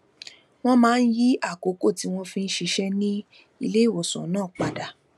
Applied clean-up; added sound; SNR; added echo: none; none; none; none.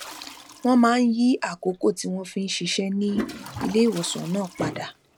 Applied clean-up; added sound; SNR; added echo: none; Toilet flush; 15 dB; none.